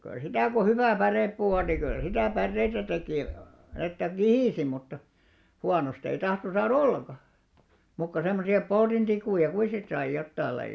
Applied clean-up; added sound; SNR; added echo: none; Boom; 11 dB; none.